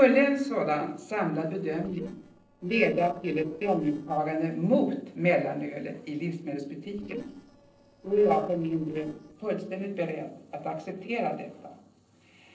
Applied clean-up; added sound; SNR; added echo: neural separator model SepFormer DNS4.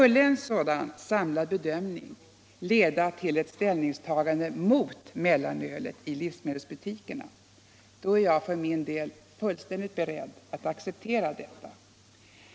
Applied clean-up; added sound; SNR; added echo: none; none; none; none.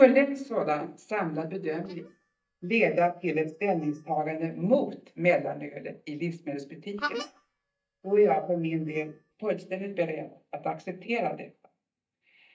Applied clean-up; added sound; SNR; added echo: neural mask model DeepFilterNet 3.